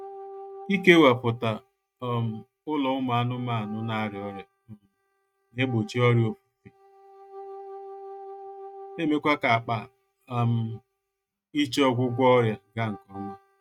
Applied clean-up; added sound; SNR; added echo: neural mask model RNNoise.